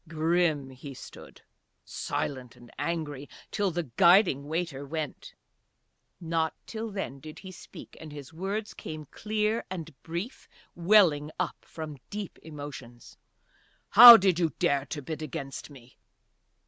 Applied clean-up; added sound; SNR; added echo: none; none; none; none.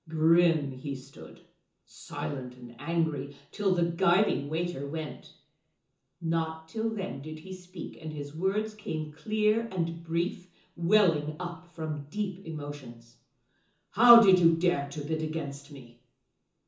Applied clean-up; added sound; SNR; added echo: none; none; none; reverberation time 0.6 s.